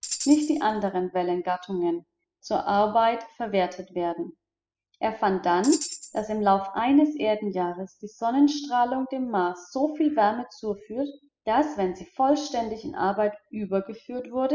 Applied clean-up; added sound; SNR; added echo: classical method spectral subtraction.